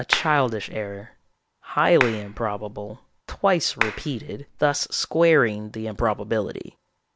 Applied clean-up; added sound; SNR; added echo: none; Clapping; 8 dB; none.